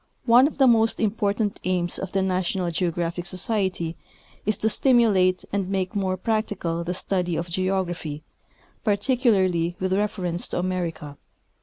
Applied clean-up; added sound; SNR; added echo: none; none; none; none.